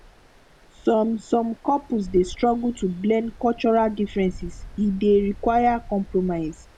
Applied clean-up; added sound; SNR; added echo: none; Stream; 17 dB; none.